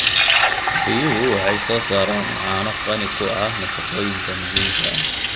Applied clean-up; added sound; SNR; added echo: none; Fill (with liquid) / Sink (filling or washing); -3 dB; none.